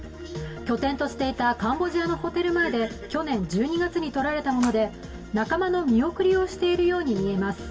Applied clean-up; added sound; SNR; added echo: none; Water / Splash, splatter; 20 dB; reverberation time 1.5 s.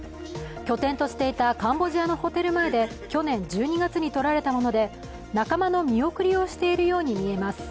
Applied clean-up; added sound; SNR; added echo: none; none; none; none.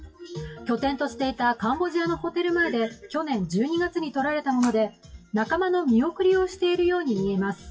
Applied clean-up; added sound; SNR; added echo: classical method WPE with log-MMSE.